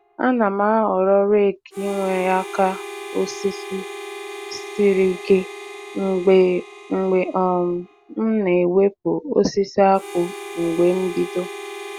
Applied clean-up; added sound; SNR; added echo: none; Harmonica; 15 dB; none.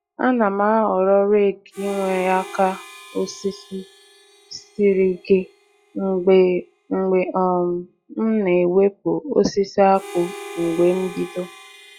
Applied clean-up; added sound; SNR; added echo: classical method log-MMSE.